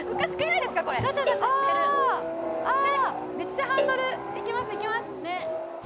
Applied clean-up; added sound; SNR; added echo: none; Cowbell; 9 dB; none.